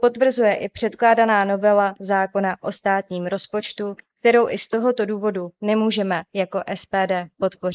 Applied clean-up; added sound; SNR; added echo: neural mask model Resemble Enhance denoiser.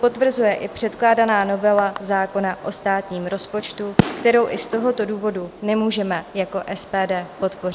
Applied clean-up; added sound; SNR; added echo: none; Fireworks; 11 dB; none.